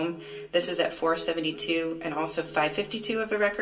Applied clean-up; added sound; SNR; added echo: none; Alarm; 15 dB; reverberation time 0.2 s.